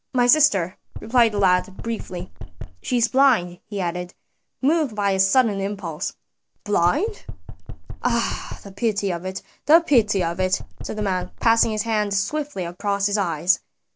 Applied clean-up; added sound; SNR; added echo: none; Knock; 9 dB; none.